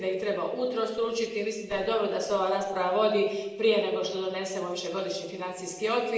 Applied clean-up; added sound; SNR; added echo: none; none; none; reverberation time 0.9 s.